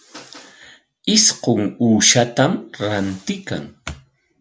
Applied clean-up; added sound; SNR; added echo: none; none; none; none.